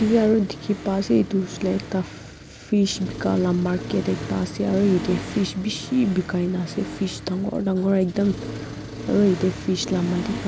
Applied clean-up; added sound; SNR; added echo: none; Accelerating, revving, vroom; 11 dB; none.